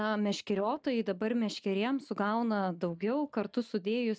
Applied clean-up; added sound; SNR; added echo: neural mask model DeepFilterNet 3.